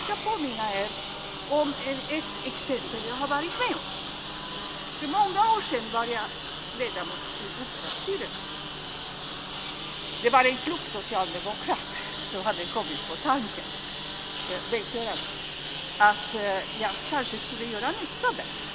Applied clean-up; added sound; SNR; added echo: none; Engine; 6 dB; none.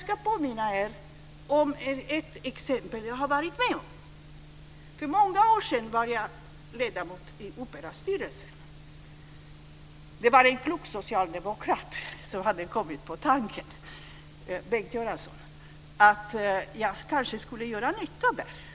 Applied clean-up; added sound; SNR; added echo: none; none; none; none.